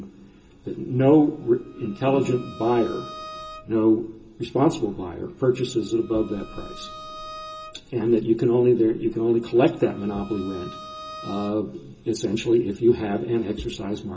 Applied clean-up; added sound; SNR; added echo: none; Bowed string instrument; 19 dB; reverberation time 0.2 s.